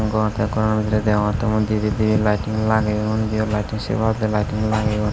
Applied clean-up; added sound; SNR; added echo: none; none; none; none.